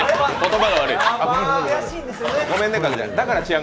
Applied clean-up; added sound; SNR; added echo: none; Zipper (clothing); 10 dB; reverberation time 1.6 s.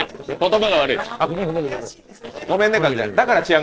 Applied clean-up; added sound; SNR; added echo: neural separator model SepFormer DNS4.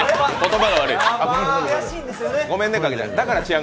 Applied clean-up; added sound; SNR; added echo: none; none; none; none.